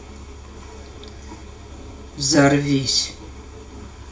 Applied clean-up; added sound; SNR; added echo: none; Musical instrument; 17 dB; reverberation time 0.3 s.